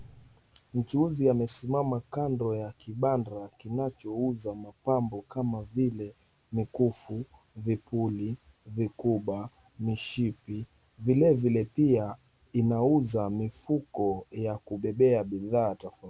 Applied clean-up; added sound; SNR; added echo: none; none; none; none.